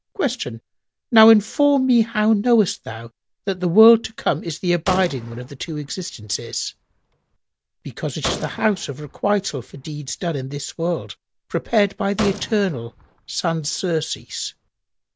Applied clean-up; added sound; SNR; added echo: none; Gunshot, gunfire; 14 dB; none.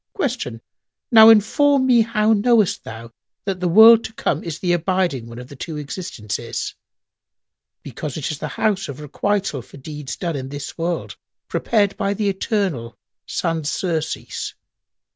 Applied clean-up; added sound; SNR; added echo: none; none; none; none.